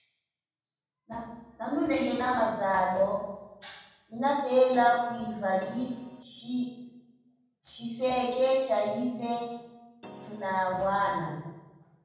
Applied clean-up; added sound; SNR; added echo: none; Keyboard (musical); 18 dB; reverberation time 1.2 s.